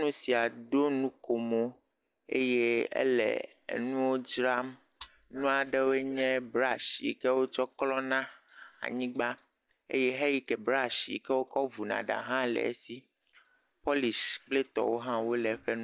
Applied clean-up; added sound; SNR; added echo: neural mask model DeepFilterNet 3.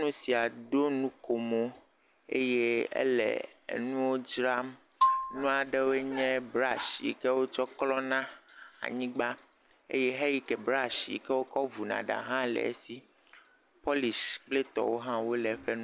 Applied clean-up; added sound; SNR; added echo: none; Marimba, xylophone; 0 dB; none.